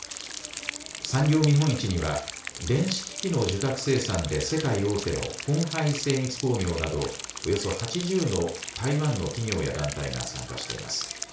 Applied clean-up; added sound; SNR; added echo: none; Rain; 10 dB; reverberation time 0.4 s.